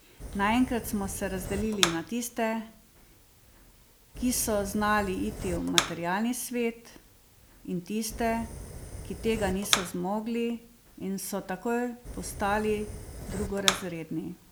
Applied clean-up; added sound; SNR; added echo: none; Fire; 6 dB; none.